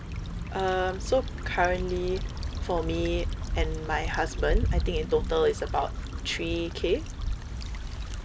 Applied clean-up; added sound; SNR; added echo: none; Stream / Trickle, dribble / Traffic noise, roadway noise; 1 dB; none.